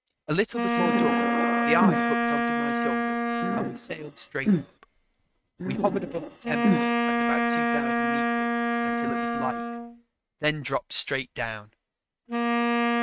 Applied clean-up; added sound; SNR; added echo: neural mask model RNNoise.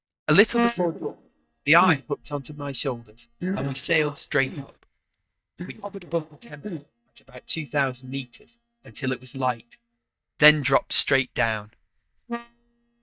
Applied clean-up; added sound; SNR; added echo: neural mask model DeepFilterNet 3.